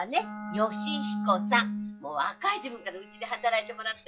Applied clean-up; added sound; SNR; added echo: classical method log-MMSE.